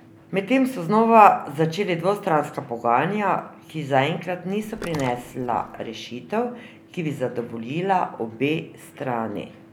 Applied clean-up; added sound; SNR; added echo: none; Splash, splatter; 19 dB; none.